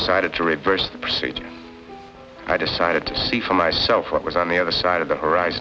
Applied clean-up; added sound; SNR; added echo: none; none; none; none.